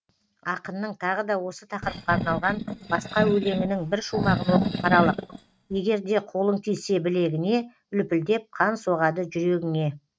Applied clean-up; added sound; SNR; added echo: neural mask model RNNoise.